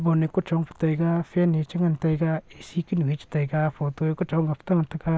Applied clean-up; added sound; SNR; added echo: none; none; none; none.